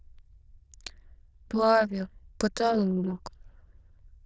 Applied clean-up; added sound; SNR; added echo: neural diffusion model UNIVERSE++.